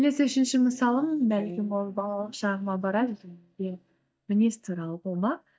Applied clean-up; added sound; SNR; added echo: neural mask model DeepFilterNet 3.